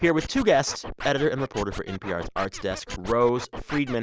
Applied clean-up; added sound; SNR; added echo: neural mask model Resemble Enhance denoiser.